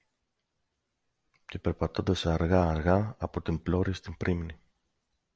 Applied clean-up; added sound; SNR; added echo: none; none; none; none.